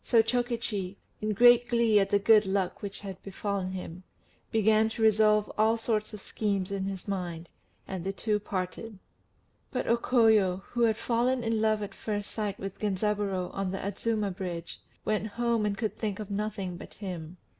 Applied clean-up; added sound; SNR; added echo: none; none; none; none.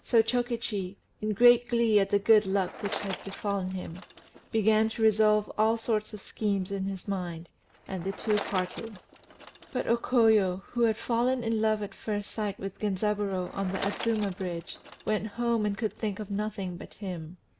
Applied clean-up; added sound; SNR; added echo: none; Bicycle; 17 dB; none.